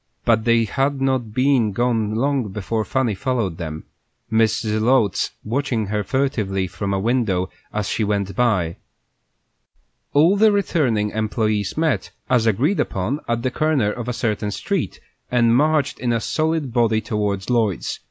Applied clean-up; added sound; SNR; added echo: none; none; none; none.